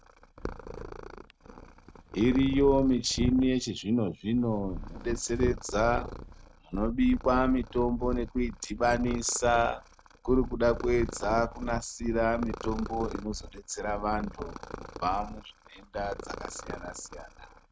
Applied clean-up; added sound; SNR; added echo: neural mask model RNNoise.